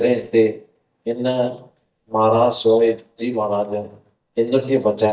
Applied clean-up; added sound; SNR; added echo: neural mask model DeepFilterNet 3.